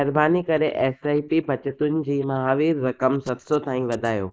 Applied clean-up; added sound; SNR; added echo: neural mask model Resemble Enhance denoiser.